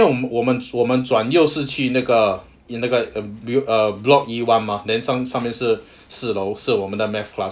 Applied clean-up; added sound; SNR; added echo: none; none; none; none.